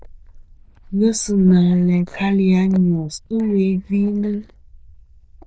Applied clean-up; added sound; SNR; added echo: neural diffusion model UNIVERSE++.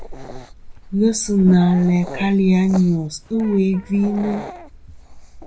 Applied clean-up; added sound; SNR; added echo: none; Dog; 15 dB; none.